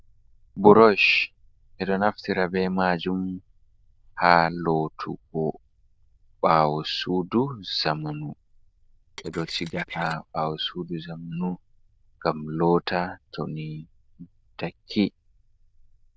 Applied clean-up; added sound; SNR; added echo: neural diffusion model UNIVERSE++.